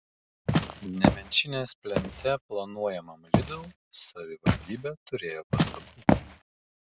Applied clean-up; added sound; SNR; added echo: none; Walk, footsteps; -3 dB; none.